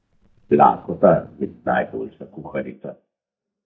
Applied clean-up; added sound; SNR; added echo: neural mask model DeepFilterNet 3.